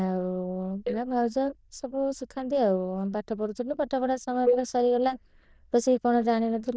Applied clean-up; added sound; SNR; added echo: neural diffusion model UNIVERSE++.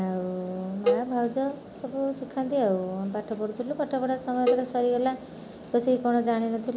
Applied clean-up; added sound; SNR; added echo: none; Cowbell; 4 dB; none.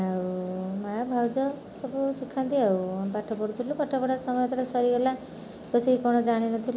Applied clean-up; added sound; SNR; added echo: none; none; none; none.